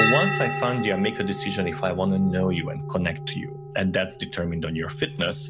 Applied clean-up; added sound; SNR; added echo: none; Bell; 4 dB; none.